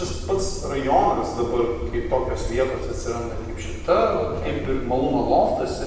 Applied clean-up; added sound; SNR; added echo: none; Subway, metro, underground; 8 dB; reverberation time 1.1 s.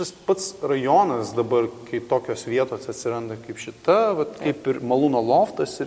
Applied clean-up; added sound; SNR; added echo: none; none; none; none.